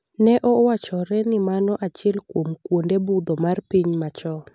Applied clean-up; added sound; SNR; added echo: none; none; none; none.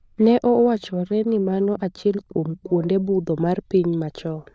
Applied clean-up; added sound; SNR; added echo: neural diffusion model UNIVERSE++.